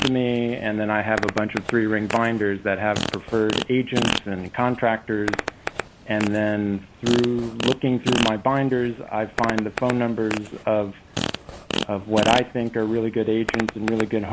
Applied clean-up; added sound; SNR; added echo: none; Fart; 7 dB; none.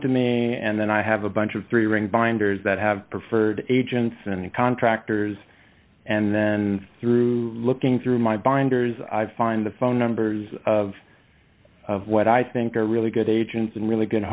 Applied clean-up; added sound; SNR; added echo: none; none; none; none.